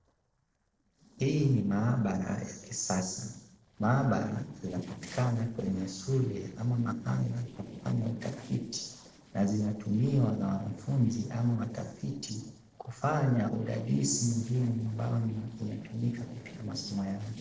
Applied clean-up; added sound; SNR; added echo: neural separator model SepFormer DNS4.